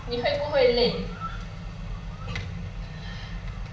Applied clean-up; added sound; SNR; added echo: none; Cricket; 19 dB; reverberation time 0.6 s.